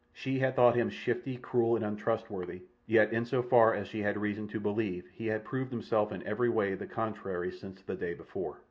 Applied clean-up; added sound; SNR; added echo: none; none; none; none.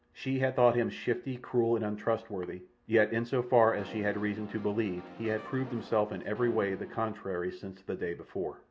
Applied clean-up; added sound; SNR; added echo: none; Brass instrument; 16 dB; none.